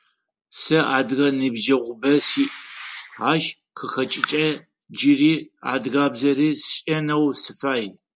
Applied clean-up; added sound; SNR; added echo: none; none; none; none.